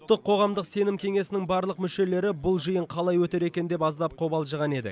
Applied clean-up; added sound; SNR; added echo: none; none; none; none.